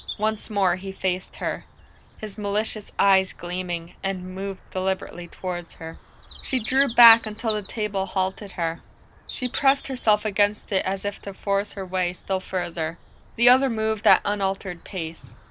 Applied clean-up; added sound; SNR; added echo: none; Bird vocalization, bird call, bird song; 12 dB; none.